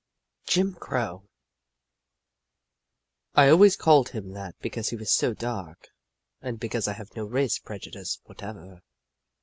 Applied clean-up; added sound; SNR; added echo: none; none; none; none.